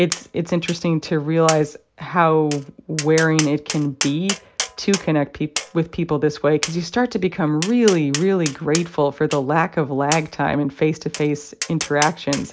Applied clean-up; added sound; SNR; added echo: none; Tap; 11 dB; none.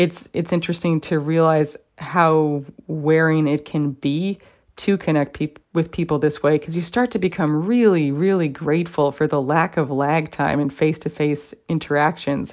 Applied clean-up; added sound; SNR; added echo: none; none; none; none.